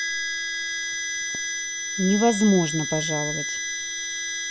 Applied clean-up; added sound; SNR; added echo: none; Harmonica; 2 dB; none.